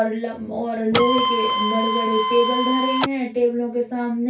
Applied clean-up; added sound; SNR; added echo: none; Printer; -2 dB; reverberation time 0.2 s.